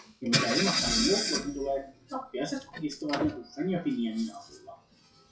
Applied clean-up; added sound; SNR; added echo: classical method WPE with log-MMSE.